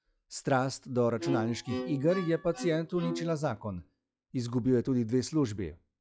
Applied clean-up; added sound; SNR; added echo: classical method log-MMSE.